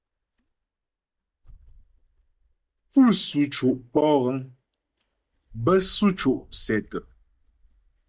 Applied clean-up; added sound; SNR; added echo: neural mask model DeepFilterNet 3.